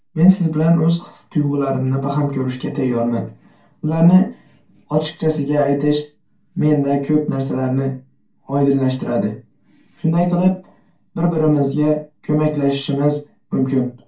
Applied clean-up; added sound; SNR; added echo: none; none; none; reverberation time 0.2 s.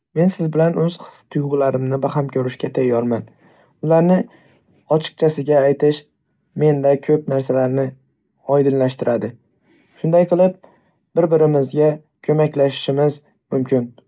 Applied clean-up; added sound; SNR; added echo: none; none; none; none.